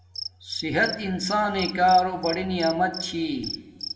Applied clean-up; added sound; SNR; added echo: none; Cricket; 12 dB; reverberation time 1.0 s.